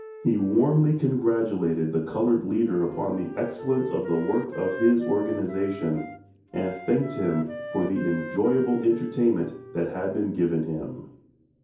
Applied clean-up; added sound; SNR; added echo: none; Wind instrument, woodwind instrument; 16 dB; reverberation time 0.6 s.